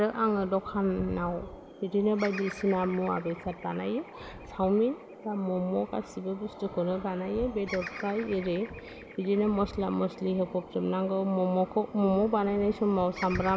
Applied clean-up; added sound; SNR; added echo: none; Bird vocalization, bird call, bird song; 19 dB; none.